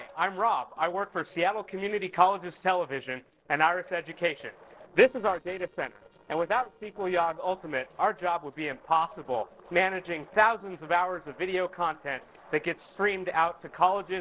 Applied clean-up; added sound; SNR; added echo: neural separator model SepFormer DNS4.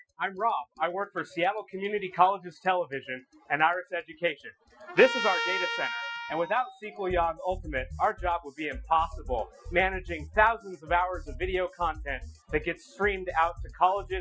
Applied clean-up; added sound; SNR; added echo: classical method Wiener filter.